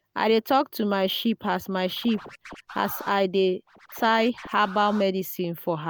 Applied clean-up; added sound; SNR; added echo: none; Scratching (performance technique); 17 dB; none.